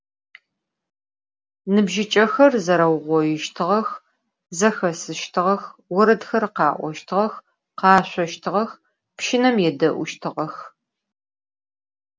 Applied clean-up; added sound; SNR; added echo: none; none; none; none.